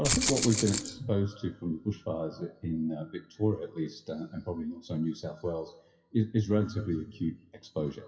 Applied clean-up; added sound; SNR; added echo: classical method WPE with log-MMSE.